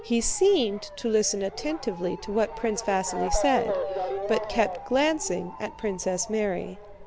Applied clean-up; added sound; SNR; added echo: none; Motor vehicle (road) / Siren; 8 dB; none.